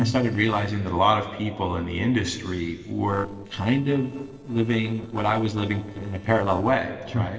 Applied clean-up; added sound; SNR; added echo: neural separator model SepFormer DNS4.